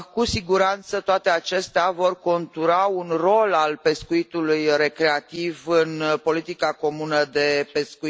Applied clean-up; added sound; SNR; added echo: none; none; none; none.